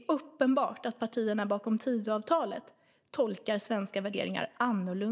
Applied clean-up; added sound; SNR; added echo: neural mask model DeepFilterNet 3.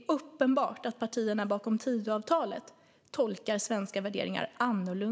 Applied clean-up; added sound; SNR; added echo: none; none; none; none.